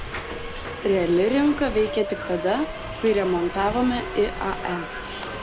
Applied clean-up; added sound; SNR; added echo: none; Subway, metro, underground; 8 dB; none.